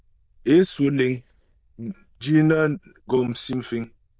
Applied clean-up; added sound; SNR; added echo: neural diffusion model UNIVERSE++.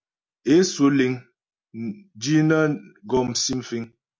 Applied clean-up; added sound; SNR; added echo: none; none; none; none.